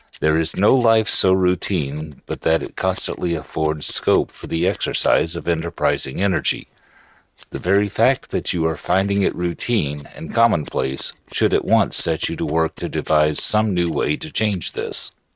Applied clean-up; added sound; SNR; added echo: neural mask model RNNoise.